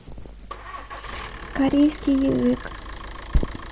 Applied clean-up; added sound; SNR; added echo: none; Idling / Engine starting / Motor vehicle (road); 13 dB; none.